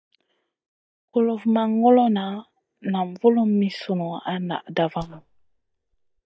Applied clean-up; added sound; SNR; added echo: neural mask model DeepFilterNet 3.